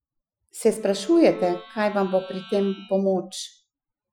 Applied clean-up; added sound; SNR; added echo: classical method Wiener filter.